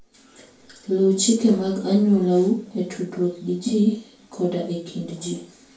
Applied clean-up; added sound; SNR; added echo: none; none; none; reverberation time 0.3 s.